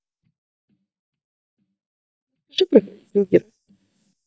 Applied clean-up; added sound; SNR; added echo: neural mask model DeepFilterNet 3.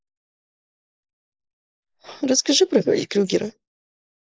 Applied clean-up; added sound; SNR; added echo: neural mask model Resemble Enhance denoiser.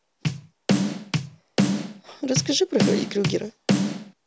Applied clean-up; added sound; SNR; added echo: none; Bass drum / Snare drum; -4 dB; none.